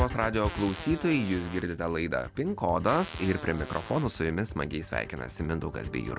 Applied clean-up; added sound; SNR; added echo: none; Fart; 15 dB; none.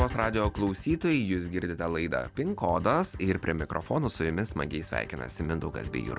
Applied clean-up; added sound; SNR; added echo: none; none; none; none.